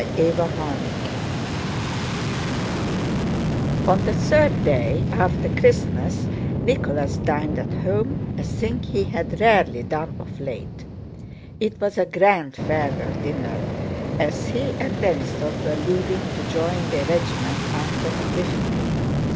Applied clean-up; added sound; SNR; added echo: none; Fixed-wing aircraft, airplane; 0 dB; none.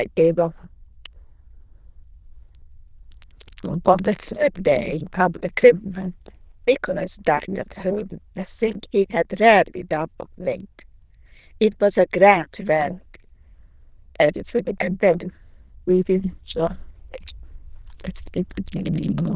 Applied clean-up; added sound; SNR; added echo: neural diffusion model UNIVERSE++.